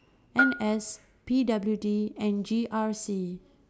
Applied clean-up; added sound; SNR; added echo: none; Bell; 5 dB; none.